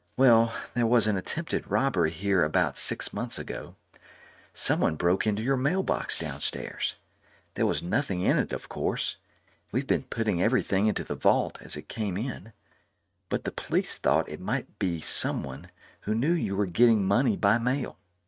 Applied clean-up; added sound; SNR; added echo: neural mask model RNNoise.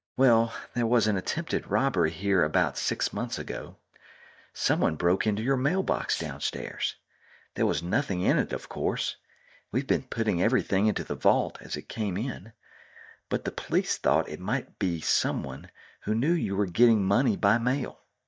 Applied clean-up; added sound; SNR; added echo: neural mask model DeepFilterNet 3.